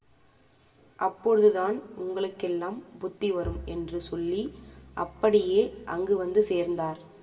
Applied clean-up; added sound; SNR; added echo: none; Bowed string instrument; 17 dB; reverberation time 0.9 s.